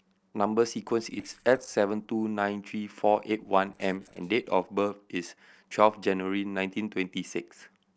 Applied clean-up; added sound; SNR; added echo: neural separator model SepFormer DNS4.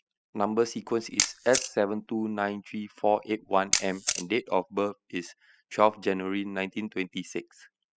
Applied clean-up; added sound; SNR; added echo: classical method spectral subtraction.